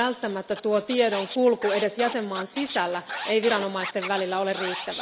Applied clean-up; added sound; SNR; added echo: none; Scratching (performance technique); 11 dB; reverberation time 0.6 s.